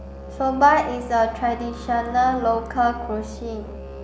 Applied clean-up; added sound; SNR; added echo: none; Musical instrument; 13 dB; none.